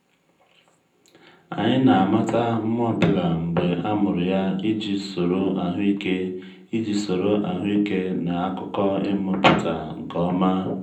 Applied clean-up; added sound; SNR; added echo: none; none; none; reverberation time 0.6 s.